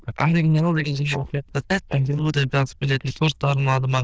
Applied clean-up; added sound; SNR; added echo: neural diffusion model UNIVERSE++.